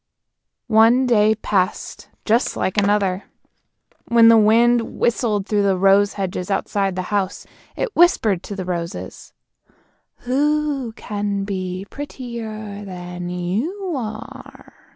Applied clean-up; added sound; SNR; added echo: none; Skateboard; 17 dB; none.